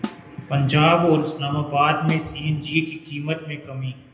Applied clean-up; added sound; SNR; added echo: none; Snare drum; 17 dB; reverberation time 0.7 s.